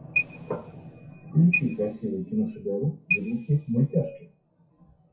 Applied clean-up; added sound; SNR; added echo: classical method WPE with log-MMSE.